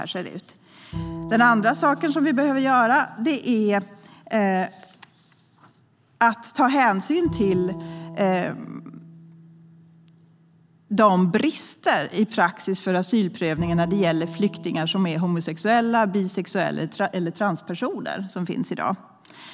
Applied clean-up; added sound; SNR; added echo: none; Bowed string instrument; 17 dB; none.